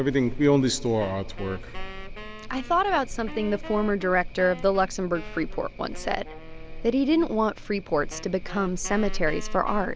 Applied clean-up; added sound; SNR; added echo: none; Wind instrument, woodwind instrument; 19 dB; none.